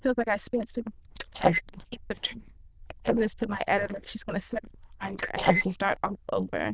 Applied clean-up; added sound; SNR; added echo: neural diffusion model UNIVERSE++.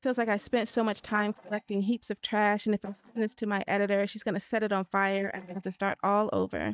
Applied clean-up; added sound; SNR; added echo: neural mask model DeepFilterNet 3.